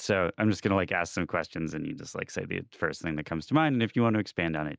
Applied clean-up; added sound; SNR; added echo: none; none; none; none.